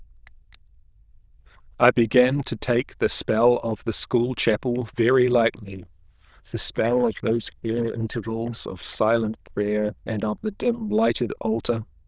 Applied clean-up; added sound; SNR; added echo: neural diffusion model UNIVERSE++.